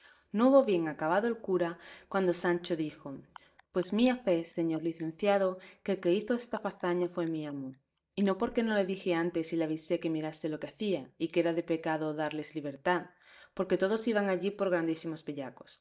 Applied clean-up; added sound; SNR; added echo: neural mask model DeepFilterNet 3.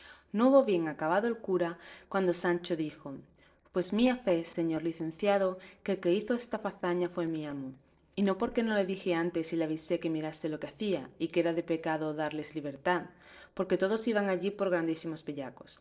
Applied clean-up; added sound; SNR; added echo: neural separator model SepFormer DNS4.